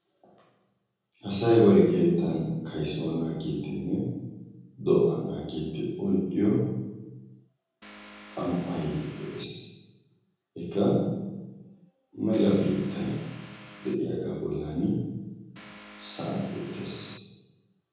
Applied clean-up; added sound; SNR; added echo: none; Vehicle; 18 dB; reverberation time 1.3 s.